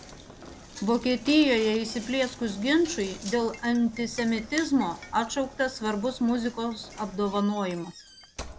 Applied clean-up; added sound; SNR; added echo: none; Knock; 16 dB; none.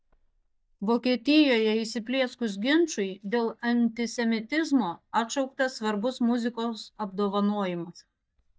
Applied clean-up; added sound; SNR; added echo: neural mask model DeepFilterNet 3.